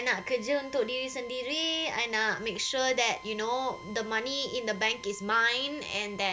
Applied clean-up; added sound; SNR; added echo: none; Drill; 18 dB; none.